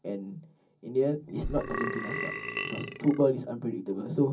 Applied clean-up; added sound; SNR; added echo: none; Burping, eructation; 5 dB; reverberation time 0.4 s.